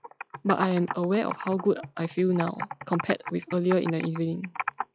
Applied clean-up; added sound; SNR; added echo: classical method log-MMSE.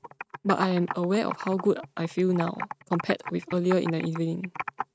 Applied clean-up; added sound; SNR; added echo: neural mask model RNNoise.